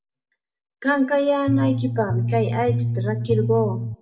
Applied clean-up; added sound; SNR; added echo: none; Bass guitar; 1 dB; reverberation time 0.5 s.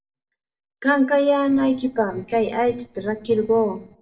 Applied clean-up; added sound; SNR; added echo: neural separator model SepFormer DNS4.